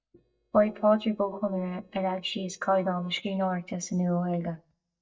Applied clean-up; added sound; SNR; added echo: neural mask model DeepFilterNet 3.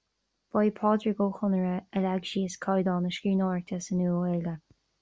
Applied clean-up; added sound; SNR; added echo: none; none; none; none.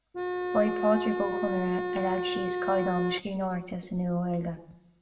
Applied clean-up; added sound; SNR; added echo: none; Organ; 1 dB; reverberation time 0.7 s.